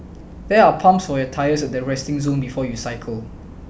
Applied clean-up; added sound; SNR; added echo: none; none; none; none.